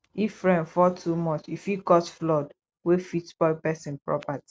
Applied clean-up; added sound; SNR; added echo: none; none; none; none.